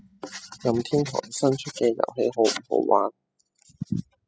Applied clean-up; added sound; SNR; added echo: classical method spectral subtraction.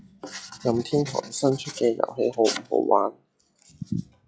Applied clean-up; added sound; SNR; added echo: classical method log-MMSE.